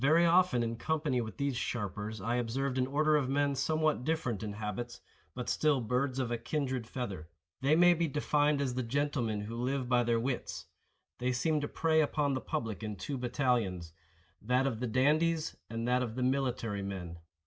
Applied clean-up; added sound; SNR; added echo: none; none; none; none.